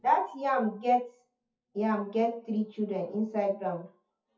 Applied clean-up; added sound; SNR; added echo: classical method WPE with log-MMSE.